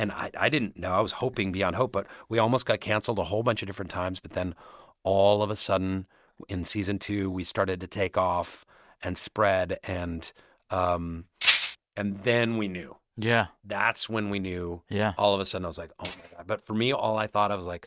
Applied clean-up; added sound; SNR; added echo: neural mask model RNNoise.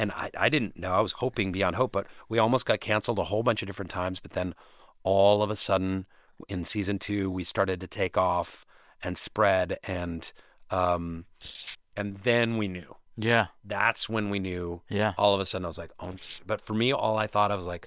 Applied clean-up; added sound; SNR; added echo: neural separator model SepFormer WHAM!.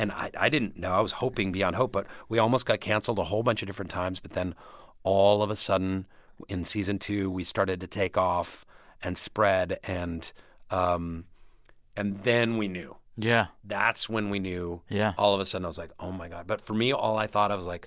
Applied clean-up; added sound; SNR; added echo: none; none; none; none.